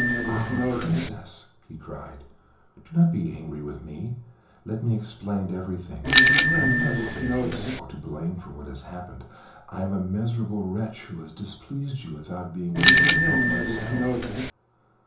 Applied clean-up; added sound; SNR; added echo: none; Bicycle bell; -4 dB; reverberation time 0.6 s.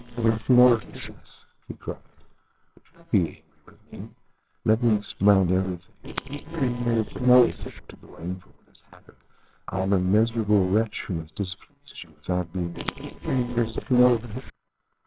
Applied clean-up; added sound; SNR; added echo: neural separator model SepFormer WHAMR!.